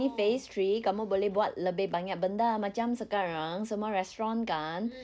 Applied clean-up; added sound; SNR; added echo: none; none; none; none.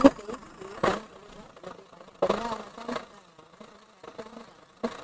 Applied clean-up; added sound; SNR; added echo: neural mask model RNNoise.